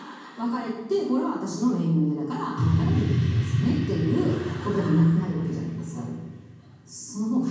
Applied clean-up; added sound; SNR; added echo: none; none; none; reverberation time 1.2 s.